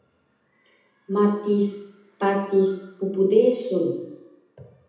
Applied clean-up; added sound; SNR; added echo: none; none; none; reverberation time 0.9 s.